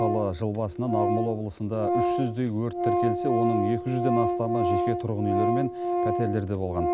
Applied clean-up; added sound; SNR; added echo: none; Organ; -1 dB; none.